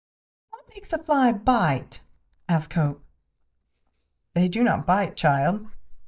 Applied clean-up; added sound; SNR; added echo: neural mask model DeepFilterNet 3.